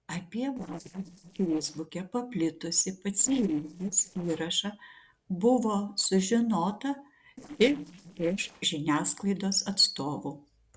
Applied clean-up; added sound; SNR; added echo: neural separator model SepFormer DNS4.